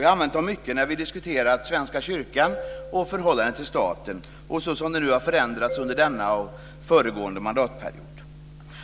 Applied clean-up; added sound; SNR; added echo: none; Marimba, xylophone; 14 dB; none.